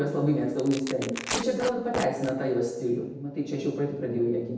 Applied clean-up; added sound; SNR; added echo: none; Tearing; 10 dB; reverberation time 0.8 s.